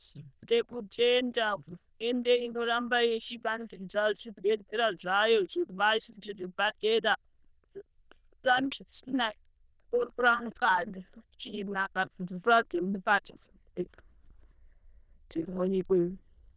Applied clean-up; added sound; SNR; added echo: neural diffusion model UNIVERSE++.